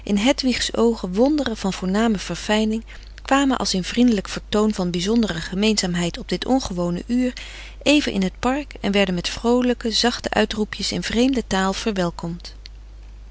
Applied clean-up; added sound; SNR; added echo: none; none; none; none.